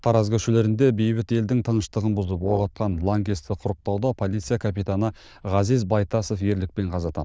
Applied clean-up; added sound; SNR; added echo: neural diffusion model UNIVERSE++.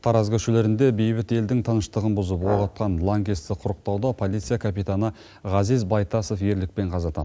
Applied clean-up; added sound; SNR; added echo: none; Brass instrument; 14 dB; none.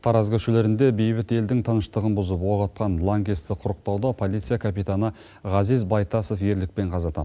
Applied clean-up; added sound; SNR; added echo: none; none; none; none.